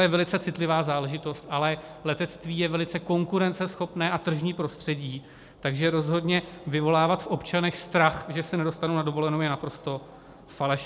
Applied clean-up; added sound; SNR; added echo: none; none; none; none.